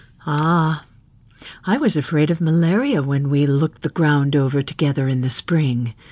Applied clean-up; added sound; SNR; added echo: none; Coin (dropping); 19 dB; none.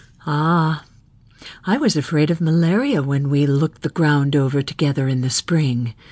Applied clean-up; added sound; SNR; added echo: none; none; none; none.